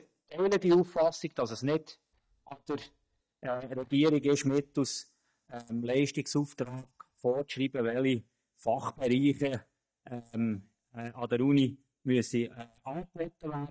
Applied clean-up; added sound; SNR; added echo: neural mask model DeepFilterNet 3.